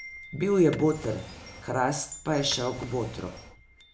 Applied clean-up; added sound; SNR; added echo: none; Drawer open or close + Wind chime; 16 dB; none.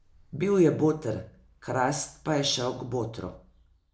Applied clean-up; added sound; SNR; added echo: none; none; none; none.